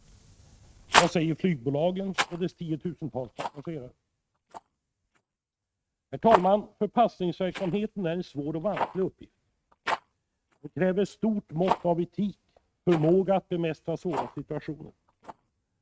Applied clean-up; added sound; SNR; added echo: neural mask model RNNoise.